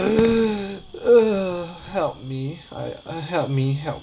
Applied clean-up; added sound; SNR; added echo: none; Fireworks; 17 dB; none.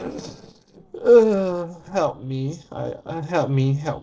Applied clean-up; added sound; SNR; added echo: neural separator model SepFormer DNS4.